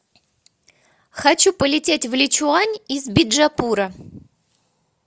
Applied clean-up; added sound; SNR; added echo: none; none; none; none.